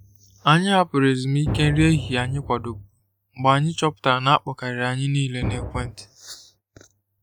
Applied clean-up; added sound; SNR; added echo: neural mask model RNNoise.